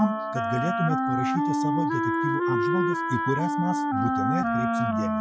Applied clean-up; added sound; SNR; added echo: classical method Wiener filter.